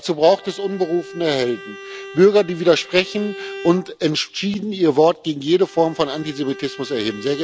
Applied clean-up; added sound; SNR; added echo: none; Bowed string instrument; 18 dB; none.